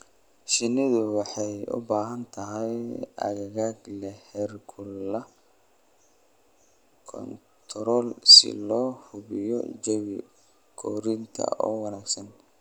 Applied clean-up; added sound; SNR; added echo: none; none; none; none.